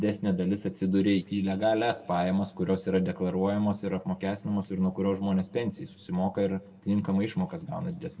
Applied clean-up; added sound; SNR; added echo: none; none; none; reverberation time 1.7 s.